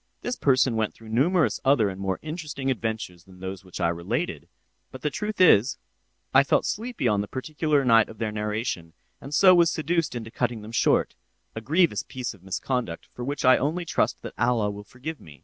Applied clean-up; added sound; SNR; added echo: none; none; none; none.